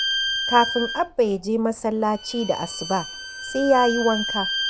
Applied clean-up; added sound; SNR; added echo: none; Bowed string instrument; 6 dB; none.